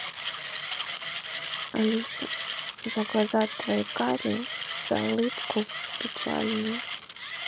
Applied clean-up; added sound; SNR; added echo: none; Mechanisms; 4 dB; none.